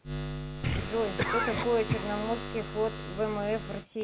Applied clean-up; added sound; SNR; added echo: none; Cough + Buzz; 1 dB; none.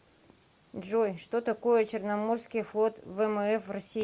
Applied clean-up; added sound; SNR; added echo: none; none; none; none.